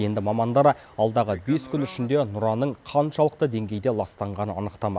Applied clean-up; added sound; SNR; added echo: none; none; none; none.